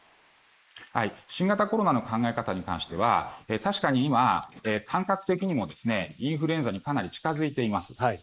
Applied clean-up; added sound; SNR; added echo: neural mask model Resemble Enhance denoiser.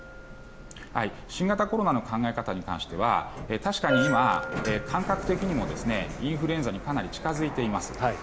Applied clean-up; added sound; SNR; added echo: none; Sliding door + Bell; 7 dB; none.